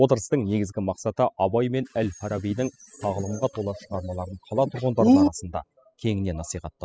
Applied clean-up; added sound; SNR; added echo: classical method spectral subtraction.